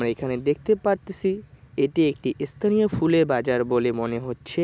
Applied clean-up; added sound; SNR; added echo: none; none; none; none.